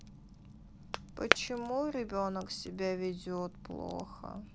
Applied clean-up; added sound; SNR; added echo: none; Crackle; 2 dB; none.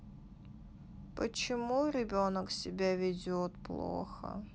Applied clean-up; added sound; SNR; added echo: none; none; none; none.